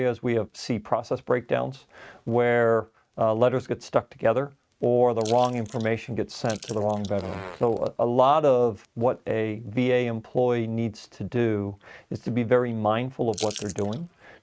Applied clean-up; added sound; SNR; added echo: neural mask model RNNoise.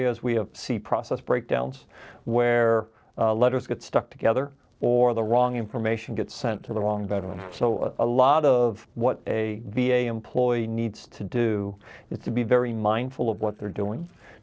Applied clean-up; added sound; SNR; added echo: neural separator model SepFormer DNS4.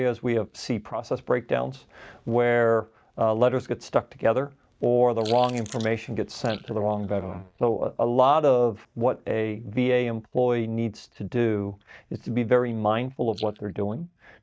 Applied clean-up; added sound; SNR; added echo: neural mask model DeepFilterNet 3.